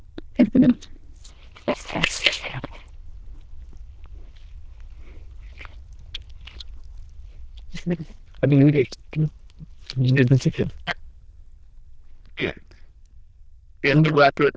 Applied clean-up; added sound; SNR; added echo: neural diffusion model UNIVERSE++.